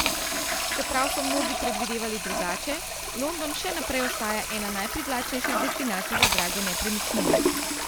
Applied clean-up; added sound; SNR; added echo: none; Hiss + Toilet flush; -4 dB; none.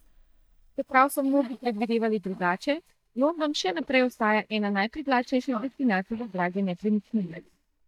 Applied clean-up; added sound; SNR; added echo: neural mask model DeepFilterNet 3.